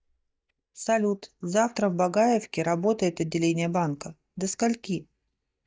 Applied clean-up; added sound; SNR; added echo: neural mask model DeepFilterNet 3.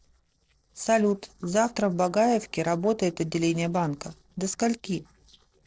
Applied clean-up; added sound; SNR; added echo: neural separator model SepFormer DNS4.